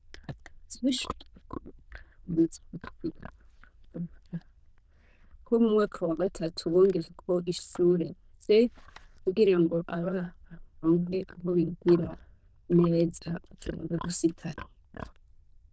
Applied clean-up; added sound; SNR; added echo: neural diffusion model UNIVERSE++.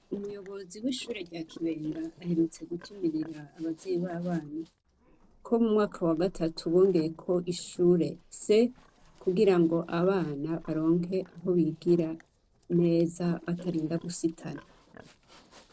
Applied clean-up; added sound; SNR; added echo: neural separator model SepFormer DNS4.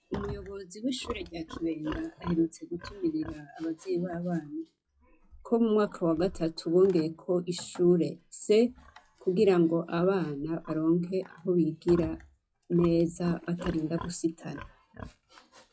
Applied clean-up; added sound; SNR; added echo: classical method log-MMSE.